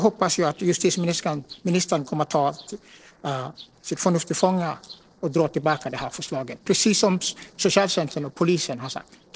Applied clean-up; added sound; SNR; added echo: neural separator model SepFormer DNS4.